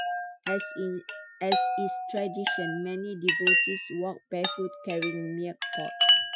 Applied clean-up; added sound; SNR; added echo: classical method Wiener filter.